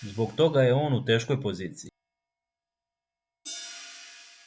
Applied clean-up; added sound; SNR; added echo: none; Hi-hat; 20 dB; none.